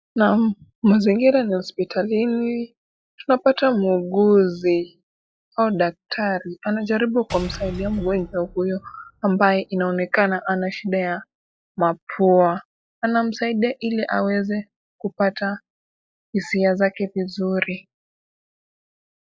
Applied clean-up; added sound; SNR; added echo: classical method log-MMSE.